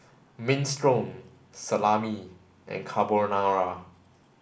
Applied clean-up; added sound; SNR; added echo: none; none; none; none.